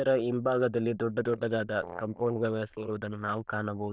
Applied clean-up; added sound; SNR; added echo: neural diffusion model UNIVERSE++.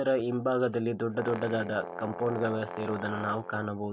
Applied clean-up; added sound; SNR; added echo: none; Brass instrument; 11 dB; none.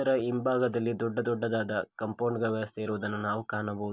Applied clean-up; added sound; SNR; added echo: none; none; none; none.